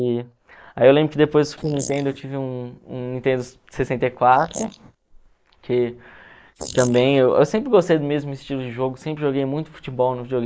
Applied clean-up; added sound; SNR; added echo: neural mask model Resemble Enhance denoiser.